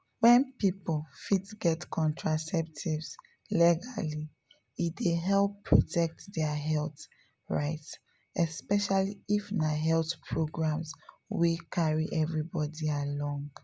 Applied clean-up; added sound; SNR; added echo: none; none; none; none.